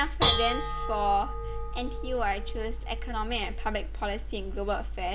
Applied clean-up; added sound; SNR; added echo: none; Dishes, pots, and pans / Bell; -3 dB; none.